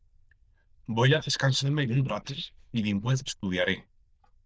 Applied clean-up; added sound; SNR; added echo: neural diffusion model UNIVERSE++.